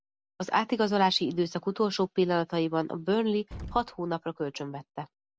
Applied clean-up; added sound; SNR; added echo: none; Explosion; 15 dB; none.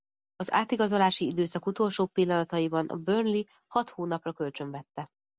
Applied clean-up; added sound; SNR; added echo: none; none; none; none.